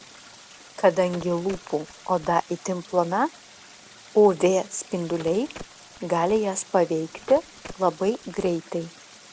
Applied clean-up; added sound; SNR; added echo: none; Stream + Telephone; 20 dB; none.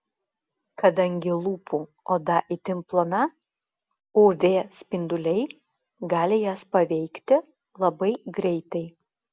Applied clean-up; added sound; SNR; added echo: none; none; none; none.